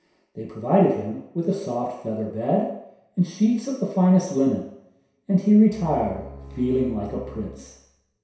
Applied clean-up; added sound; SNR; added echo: none; Bowed string instrument; 17 dB; reverberation time 0.7 s.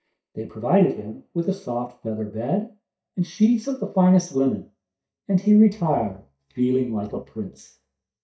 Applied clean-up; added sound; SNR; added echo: neural mask model DeepFilterNet 3.